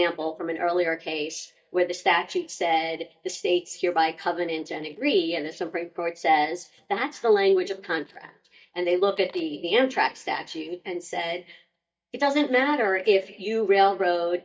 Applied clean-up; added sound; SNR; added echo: neural mask model DeepFilterNet 3.